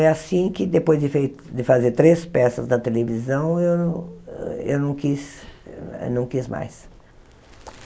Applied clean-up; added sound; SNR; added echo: none; none; none; none.